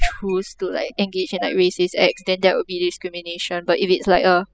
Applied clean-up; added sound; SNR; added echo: classical method spectral subtraction.